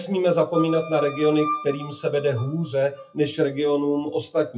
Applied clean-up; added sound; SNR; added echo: classical method WPE with log-MMSE.